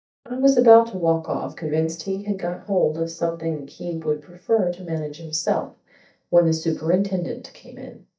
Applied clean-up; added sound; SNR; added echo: neural mask model DeepFilterNet 3.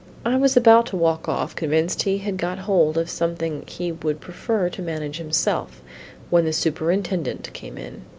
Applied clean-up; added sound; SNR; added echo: none; none; none; none.